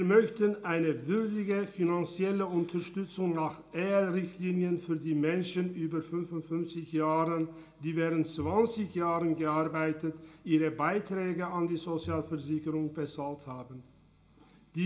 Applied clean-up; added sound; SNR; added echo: none; Bowed string instrument; 20 dB; reverberation time 0.4 s.